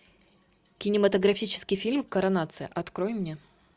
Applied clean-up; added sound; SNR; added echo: none; none; none; none.